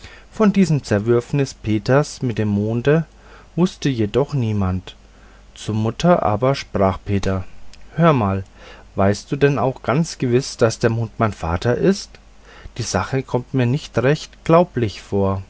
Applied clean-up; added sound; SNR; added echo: none; Clapping; 14 dB; none.